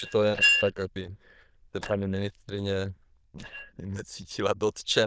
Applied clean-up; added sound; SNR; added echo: neural diffusion model UNIVERSE++.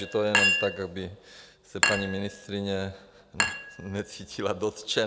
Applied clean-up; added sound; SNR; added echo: none; Chink, clink; 0 dB; none.